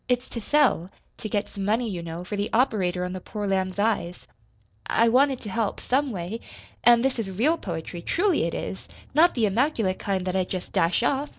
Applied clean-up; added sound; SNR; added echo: none; none; none; none.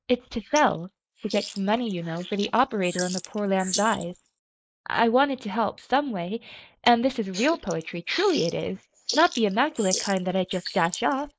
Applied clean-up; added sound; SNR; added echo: neural mask model Resemble Enhance denoiser.